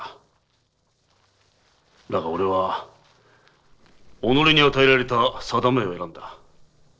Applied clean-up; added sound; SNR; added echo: neural separator model SepFormer DNS4.